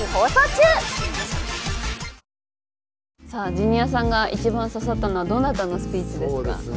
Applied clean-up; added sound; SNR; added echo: none; none; none; none.